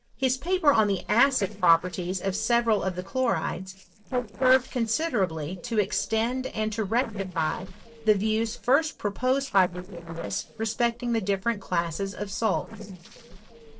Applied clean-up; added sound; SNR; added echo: neural separator model SepFormer DNS4.